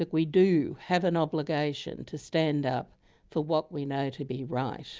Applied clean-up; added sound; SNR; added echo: none; none; none; none.